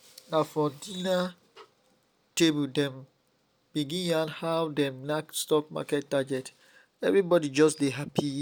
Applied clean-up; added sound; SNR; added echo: none; none; none; none.